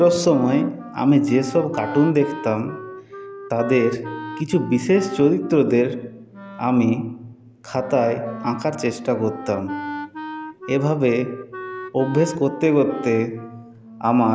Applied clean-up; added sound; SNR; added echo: none; Wind instrument, woodwind instrument; 14 dB; none.